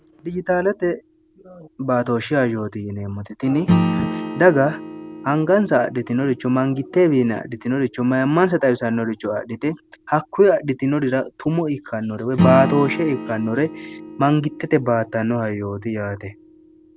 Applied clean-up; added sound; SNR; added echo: none; Acoustic guitar / Strum; 8 dB; none.